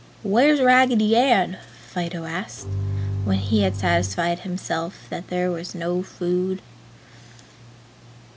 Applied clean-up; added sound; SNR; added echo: none; Bowed string instrument; 3 dB; none.